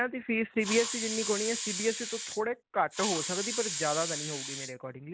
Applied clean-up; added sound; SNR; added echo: none; Hiss; 3 dB; none.